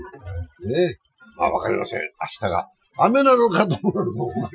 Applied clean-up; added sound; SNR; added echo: classical method Wiener filter.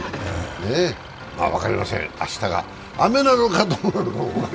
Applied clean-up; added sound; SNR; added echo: none; Idling / Engine starting; 16 dB; none.